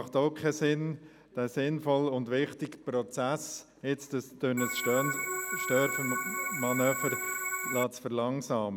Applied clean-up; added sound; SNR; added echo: none; Organ; 2 dB; none.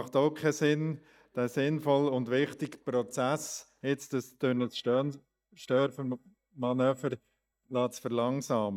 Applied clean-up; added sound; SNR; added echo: neural mask model DeepFilterNet 3.